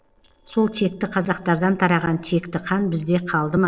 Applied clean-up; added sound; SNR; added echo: neural separator model SepFormer DNS4.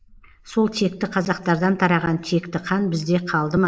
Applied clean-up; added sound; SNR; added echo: neural mask model Resemble Enhance denoiser.